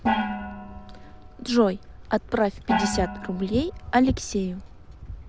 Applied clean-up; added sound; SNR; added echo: none; Gong; 5 dB; none.